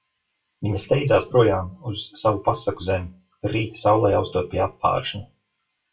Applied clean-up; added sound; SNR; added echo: classical method WPE with log-MMSE.